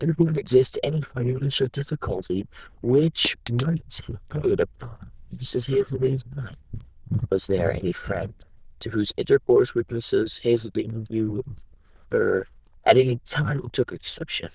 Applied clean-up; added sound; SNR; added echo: neural diffusion model UNIVERSE++.